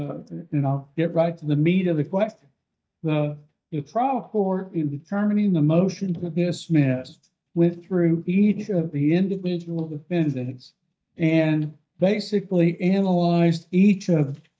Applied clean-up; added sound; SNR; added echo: neural mask model DeepFilterNet 3.